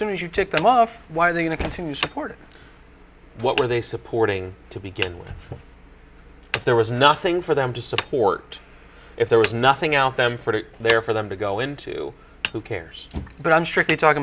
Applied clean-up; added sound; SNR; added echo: none; Hammer; 13 dB; none.